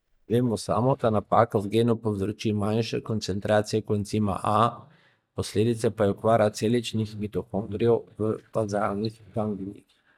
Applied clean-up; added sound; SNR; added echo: neural mask model DeepFilterNet 3.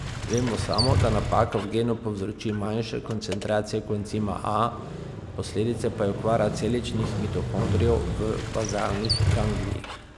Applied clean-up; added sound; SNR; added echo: none; Motorcycle; 3 dB; none.